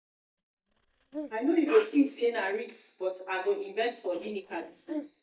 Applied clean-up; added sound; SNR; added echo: neural mask model DeepFilterNet 3.